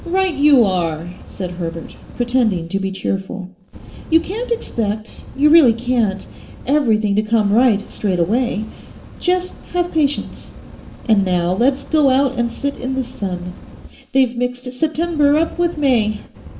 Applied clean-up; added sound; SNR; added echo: none; Fire; 17 dB; reverberation time 0.5 s.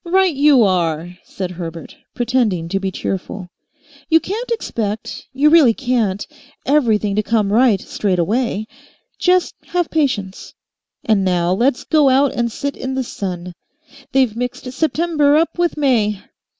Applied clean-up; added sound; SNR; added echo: none; none; none; none.